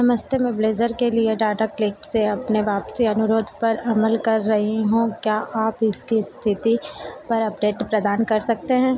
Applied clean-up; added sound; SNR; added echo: none; none; none; none.